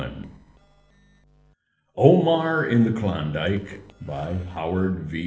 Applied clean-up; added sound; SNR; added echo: neural separator model SepFormer DNS4.